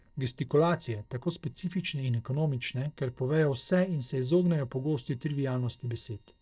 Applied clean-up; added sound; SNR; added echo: neural separator model SepFormer DNS4.